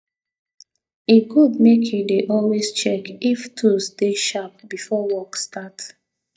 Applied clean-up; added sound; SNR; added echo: neural mask model DeepFilterNet 3.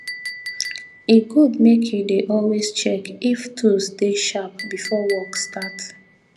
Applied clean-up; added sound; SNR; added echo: none; Chink, clink; 17 dB; none.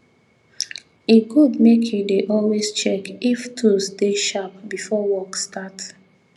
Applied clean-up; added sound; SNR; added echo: none; none; none; none.